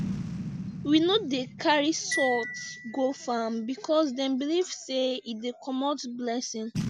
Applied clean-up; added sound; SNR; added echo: none; Marimba, xylophone + Boom; 9 dB; none.